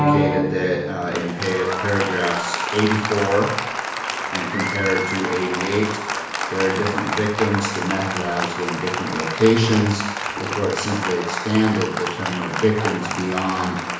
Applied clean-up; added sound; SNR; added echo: none; Applause; 3 dB; reverberation time 0.6 s.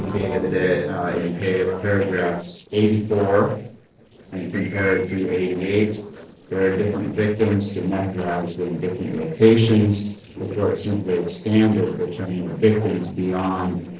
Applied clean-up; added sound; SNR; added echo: neural separator model SepFormer DNS4.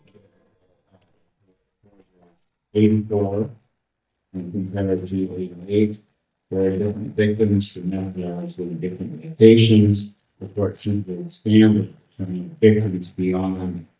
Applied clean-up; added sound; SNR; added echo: neural mask model DeepFilterNet 3.